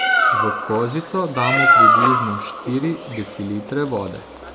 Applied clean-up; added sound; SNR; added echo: none; Bird; -5 dB; none.